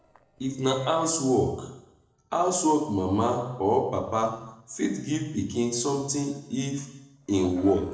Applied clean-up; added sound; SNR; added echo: neural separator model SepFormer DNS4.